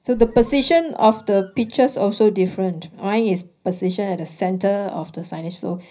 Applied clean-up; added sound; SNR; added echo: none; Squeak; 16 dB; reverberation time 0.4 s.